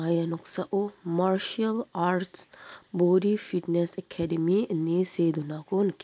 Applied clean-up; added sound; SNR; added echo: none; none; none; none.